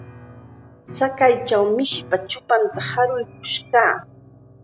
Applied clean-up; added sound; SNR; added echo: none; Piano; 19 dB; none.